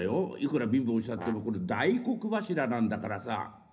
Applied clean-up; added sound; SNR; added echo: none; Brass instrument; 17 dB; reverberation time 0.5 s.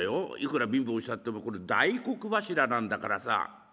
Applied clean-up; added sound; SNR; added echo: none; none; none; none.